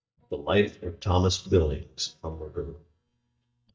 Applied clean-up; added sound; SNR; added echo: neural mask model DeepFilterNet 3.